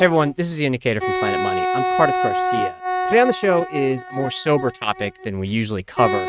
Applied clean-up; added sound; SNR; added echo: neural mask model RNNoise.